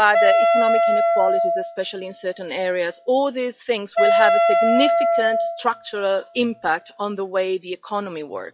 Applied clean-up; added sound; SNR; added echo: classical method log-MMSE.